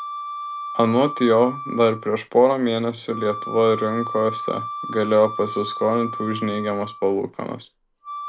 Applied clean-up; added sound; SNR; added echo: none; Wind instrument, woodwind instrument; 10 dB; none.